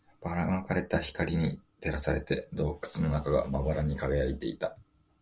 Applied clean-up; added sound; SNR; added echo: none; none; none; none.